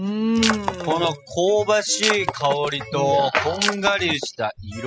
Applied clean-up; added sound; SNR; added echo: classical method spectral subtraction.